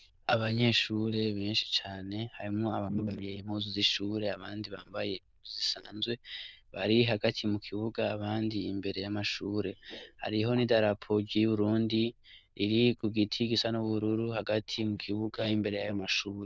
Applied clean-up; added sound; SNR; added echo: neural diffusion model UNIVERSE++.